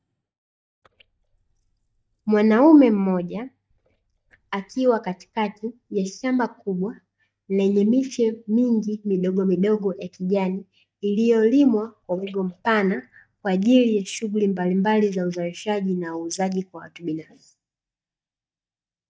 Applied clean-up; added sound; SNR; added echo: neural mask model DeepFilterNet 3.